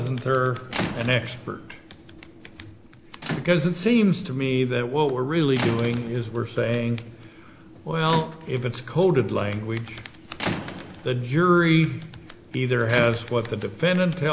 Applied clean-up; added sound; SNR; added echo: none; Squeak / Rattle / Slam; 13 dB; none.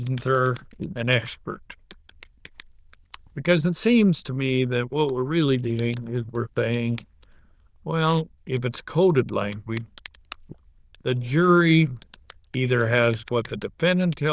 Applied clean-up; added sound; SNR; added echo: neural diffusion model UNIVERSE++.